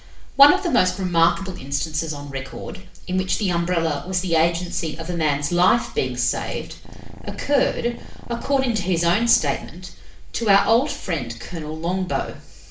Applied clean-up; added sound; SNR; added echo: none; Purr; 17 dB; reverberation time 0.4 s.